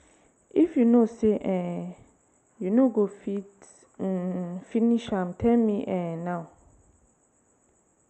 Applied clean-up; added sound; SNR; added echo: none; none; none; none.